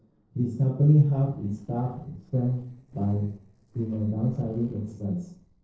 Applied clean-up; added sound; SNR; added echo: neural separator model SepFormer DNS4.